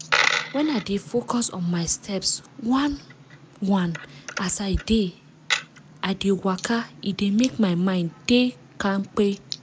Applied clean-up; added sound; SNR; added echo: none; Coin (dropping); 10 dB; none.